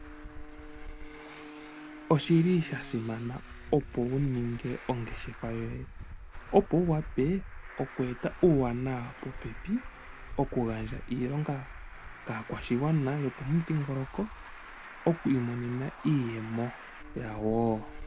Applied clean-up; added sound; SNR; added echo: none; Traffic noise, roadway noise; 12 dB; none.